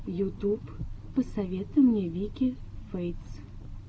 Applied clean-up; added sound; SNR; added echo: none; none; none; none.